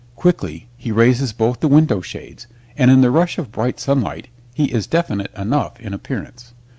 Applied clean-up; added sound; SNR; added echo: none; none; none; none.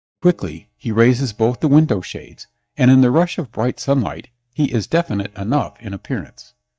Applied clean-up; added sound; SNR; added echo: neural mask model DeepFilterNet 3.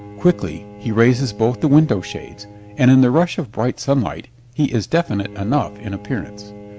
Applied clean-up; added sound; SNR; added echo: none; Bowed string instrument; 19 dB; none.